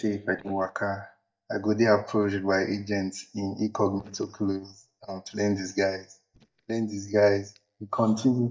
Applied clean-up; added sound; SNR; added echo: neural mask model DeepFilterNet 3.